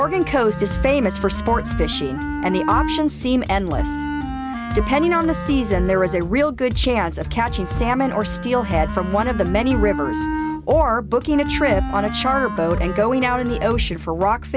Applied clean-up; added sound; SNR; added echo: none; Wind instrument, woodwind instrument; 9 dB; none.